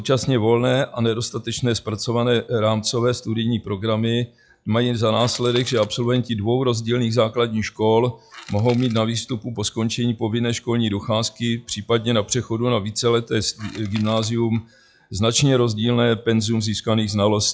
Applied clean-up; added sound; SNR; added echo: classical method log-MMSE.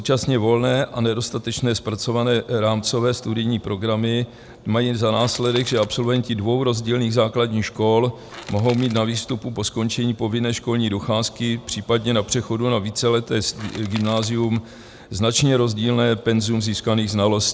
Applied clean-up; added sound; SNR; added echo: none; Crushing / Wood; 19 dB; none.